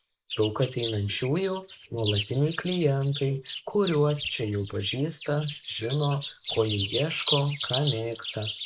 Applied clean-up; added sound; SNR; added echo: neural mask model Resemble Enhance denoiser.